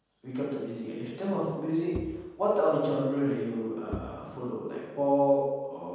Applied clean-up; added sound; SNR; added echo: none; Bowed string instrument; 13 dB; reverberation time 1.2 s.